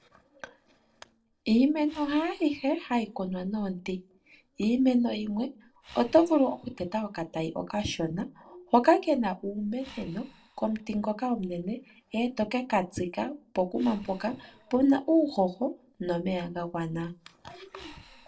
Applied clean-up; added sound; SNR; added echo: neural separator model SepFormer DNS4.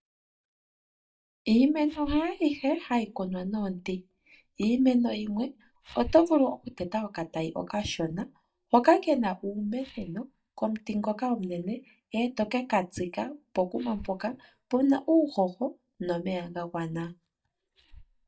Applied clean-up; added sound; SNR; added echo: neural mask model DeepFilterNet 3.